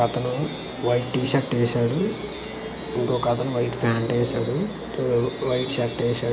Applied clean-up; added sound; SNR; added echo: none; Wind chime; 5 dB; none.